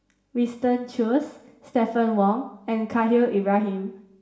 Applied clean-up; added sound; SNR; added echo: none; none; none; reverberation time 0.7 s.